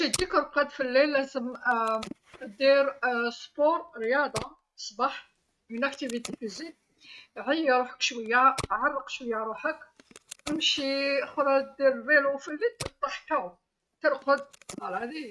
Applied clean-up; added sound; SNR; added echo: neural mask model RNNoise.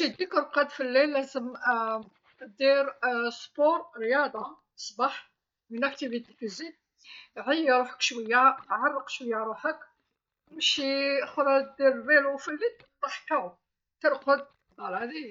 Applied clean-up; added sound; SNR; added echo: neural mask model DeepFilterNet 3.